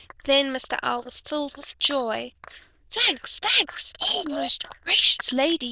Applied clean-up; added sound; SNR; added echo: neural diffusion model UNIVERSE++.